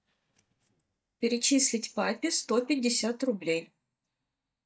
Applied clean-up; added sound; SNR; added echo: neural mask model DeepFilterNet 3.